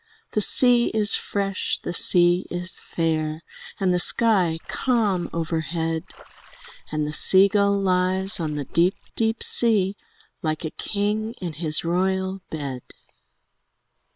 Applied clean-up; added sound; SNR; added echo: neural separator model SepFormer WHAM!.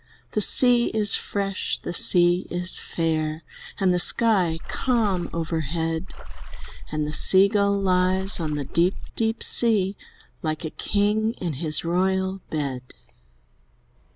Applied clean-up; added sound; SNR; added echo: none; Water / Splash, splatter; 3 dB; none.